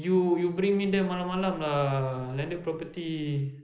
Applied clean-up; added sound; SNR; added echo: neural mask model Resemble Enhance denoiser.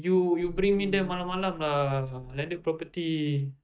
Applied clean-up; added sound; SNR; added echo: neural mask model DeepFilterNet 3.